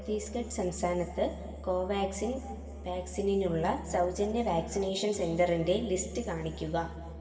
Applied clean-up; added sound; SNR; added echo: none; Musical instrument; 12 dB; reverberation time 2.5 s.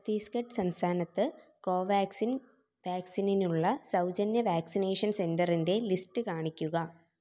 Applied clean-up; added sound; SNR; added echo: none; none; none; none.